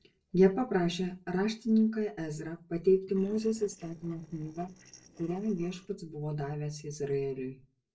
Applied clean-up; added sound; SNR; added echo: neural separator model SepFormer DNS4.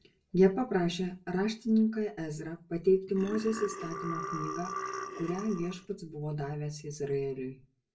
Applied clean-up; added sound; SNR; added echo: none; Burping, eructation; 8 dB; reverberation time 0.2 s.